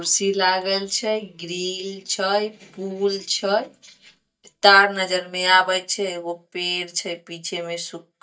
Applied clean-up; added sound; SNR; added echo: neural mask model DeepFilterNet 3.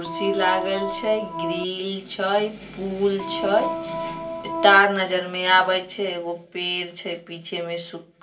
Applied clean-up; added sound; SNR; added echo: none; Organ; 6 dB; reverberation time 0.3 s.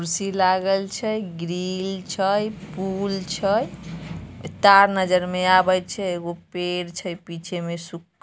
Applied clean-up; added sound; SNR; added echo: none; none; none; none.